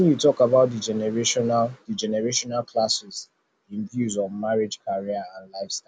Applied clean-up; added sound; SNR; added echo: none; none; none; none.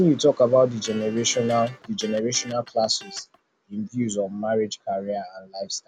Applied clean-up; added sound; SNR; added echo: none; Electric guitar; 19 dB; none.